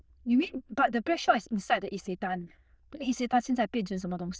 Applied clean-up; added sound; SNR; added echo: neural diffusion model UNIVERSE++.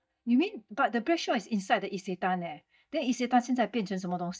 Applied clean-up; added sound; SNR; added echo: neural mask model DeepFilterNet 3.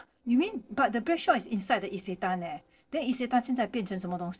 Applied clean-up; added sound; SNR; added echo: neural separator model SepFormer DNS4.